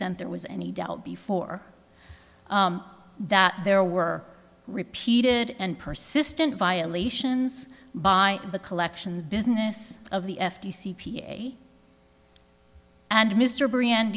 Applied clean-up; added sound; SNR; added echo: none; none; none; none.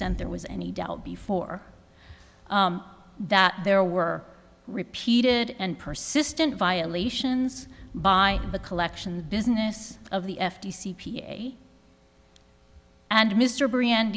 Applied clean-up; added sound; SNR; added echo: none; Thunder / Rain; 17 dB; none.